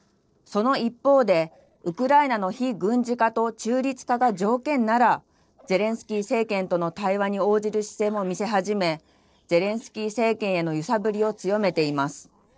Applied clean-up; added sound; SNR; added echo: neural separator model SepFormer DNS4.